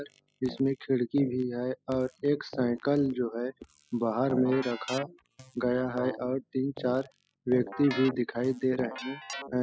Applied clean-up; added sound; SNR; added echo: classical method spectral subtraction.